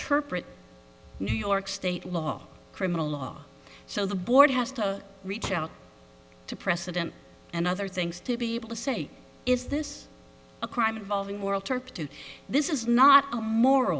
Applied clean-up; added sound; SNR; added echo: none; Fireworks; 14 dB; none.